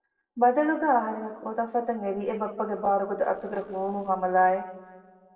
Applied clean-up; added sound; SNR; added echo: neural separator model SepFormer DNS4.